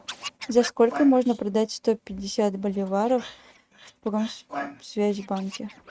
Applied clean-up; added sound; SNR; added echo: neural mask model RNNoise.